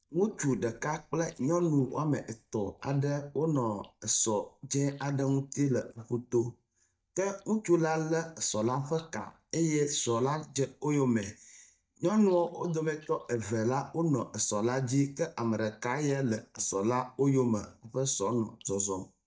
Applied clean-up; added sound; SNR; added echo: neural mask model DeepFilterNet 3.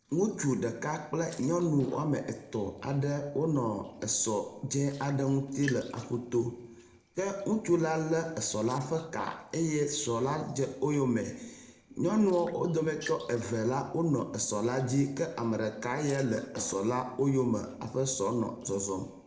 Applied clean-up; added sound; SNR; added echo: neural separator model SepFormer DNS4.